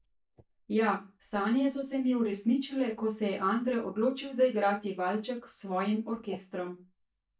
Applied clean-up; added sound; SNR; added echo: neural mask model DeepFilterNet 3.